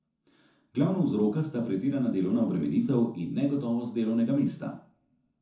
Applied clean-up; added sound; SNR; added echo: none; none; none; reverberation time 0.7 s.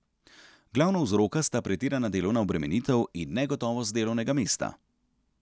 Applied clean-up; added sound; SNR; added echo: none; none; none; none.